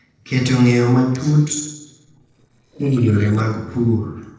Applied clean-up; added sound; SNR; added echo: neural separator model SepFormer DNS4.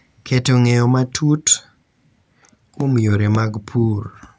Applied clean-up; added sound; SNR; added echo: none; none; none; none.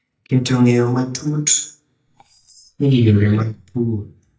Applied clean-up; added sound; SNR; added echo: neural mask model DeepFilterNet 3.